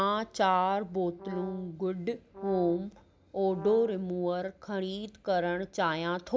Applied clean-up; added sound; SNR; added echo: none; Brass instrument; 16 dB; none.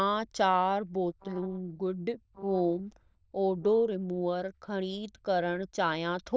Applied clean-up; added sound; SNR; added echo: neural diffusion model UNIVERSE++.